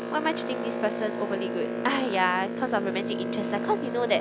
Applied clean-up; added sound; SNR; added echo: none; Boat, Water vehicle; 2 dB; none.